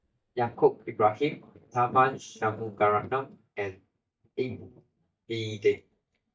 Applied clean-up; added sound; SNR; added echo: neural mask model DeepFilterNet 3.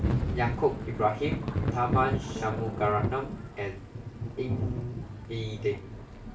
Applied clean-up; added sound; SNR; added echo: none; Thunder / Rain; 1 dB; reverberation time 0.3 s.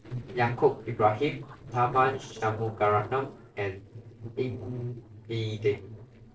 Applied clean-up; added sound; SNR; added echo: neural separator model SepFormer DNS4.